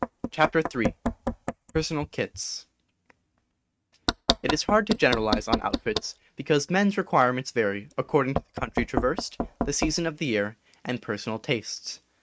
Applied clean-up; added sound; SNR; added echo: neural mask model RNNoise.